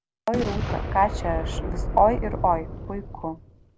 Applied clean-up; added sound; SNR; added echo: none; Boom; 4 dB; none.